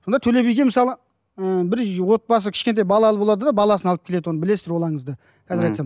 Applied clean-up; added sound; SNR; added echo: none; none; none; none.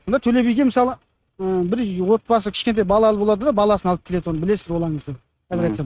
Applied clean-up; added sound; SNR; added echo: neural mask model RNNoise.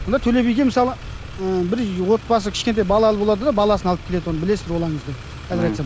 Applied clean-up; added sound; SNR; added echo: none; Motor vehicle (road); 13 dB; none.